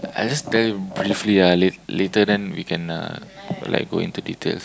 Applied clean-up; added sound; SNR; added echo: none; none; none; none.